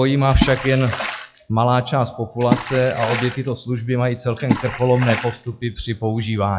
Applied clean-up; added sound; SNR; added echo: classical method log-MMSE.